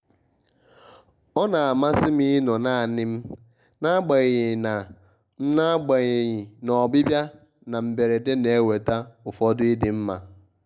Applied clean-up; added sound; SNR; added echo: none; none; none; none.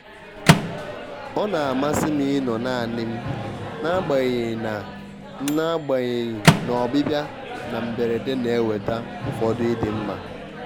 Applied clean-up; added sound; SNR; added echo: none; Microwave oven; 2 dB; none.